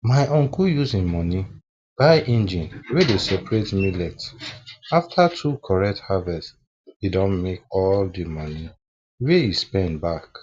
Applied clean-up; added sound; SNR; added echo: none; none; none; none.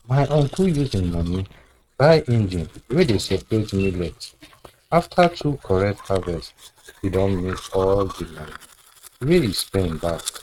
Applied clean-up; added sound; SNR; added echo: neural mask model RNNoise.